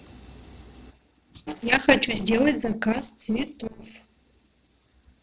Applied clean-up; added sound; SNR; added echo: neural separator model SepFormer DNS4.